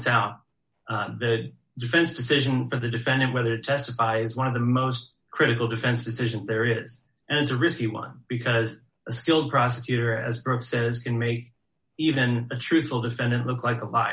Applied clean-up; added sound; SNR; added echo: none; none; none; none.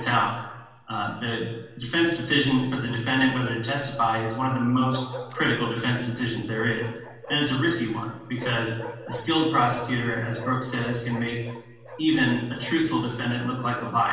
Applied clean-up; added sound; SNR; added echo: none; Bark; 17 dB; reverberation time 1.1 s.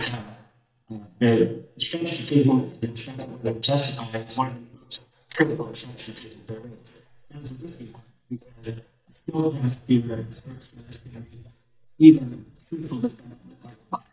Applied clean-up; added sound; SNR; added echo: neural mask model DeepFilterNet 3.